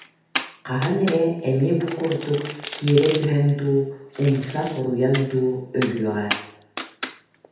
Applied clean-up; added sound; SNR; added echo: none; Domestic sounds, home sounds; 12 dB; reverberation time 0.8 s.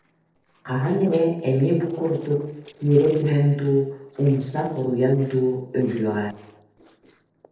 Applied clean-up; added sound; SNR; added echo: neural separator model SepFormer DNS4.